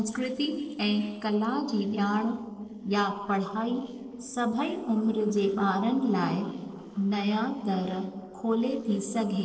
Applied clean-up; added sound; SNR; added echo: neural separator model SepFormer DNS4.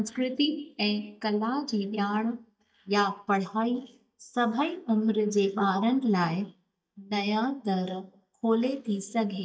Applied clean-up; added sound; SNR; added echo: neural mask model DeepFilterNet 3.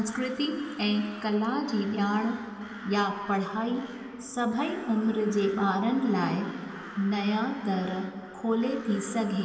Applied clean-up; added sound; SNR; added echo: none; Crow; 17 dB; reverberation time 2.9 s.